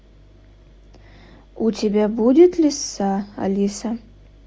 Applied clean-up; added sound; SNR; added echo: none; none; none; none.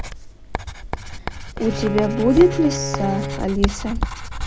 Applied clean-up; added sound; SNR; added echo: none; Bowed string instrument + Writing; 4 dB; none.